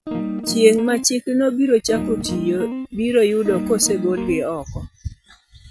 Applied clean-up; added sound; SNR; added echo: none; Guitar; 7 dB; none.